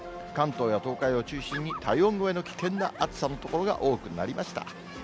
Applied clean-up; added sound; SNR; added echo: none; none; none; none.